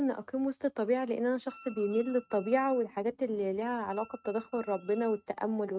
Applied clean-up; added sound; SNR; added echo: neural mask model RNNoise.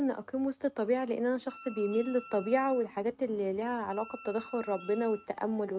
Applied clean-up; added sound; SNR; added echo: none; Wind instrument, woodwind instrument; 20 dB; none.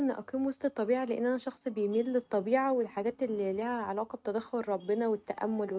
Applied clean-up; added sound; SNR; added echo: none; none; none; none.